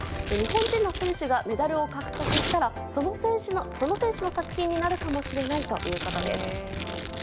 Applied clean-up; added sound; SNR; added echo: none; Domestic sounds, home sounds; 5 dB; none.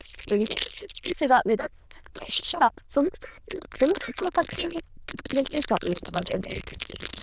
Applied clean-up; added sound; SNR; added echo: neural diffusion model UNIVERSE++.